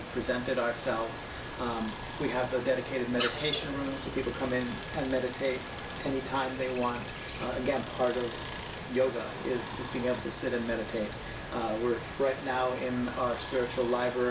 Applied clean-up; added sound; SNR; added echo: none; Stream; 7 dB; none.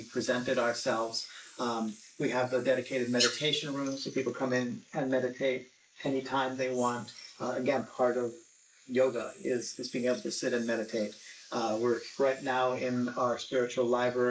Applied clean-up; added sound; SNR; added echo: neural mask model Resemble Enhance denoiser.